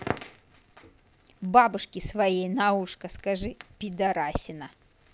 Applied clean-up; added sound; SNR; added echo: none; Crackle; 16 dB; none.